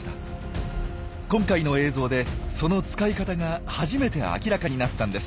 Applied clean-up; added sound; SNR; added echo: none; none; none; none.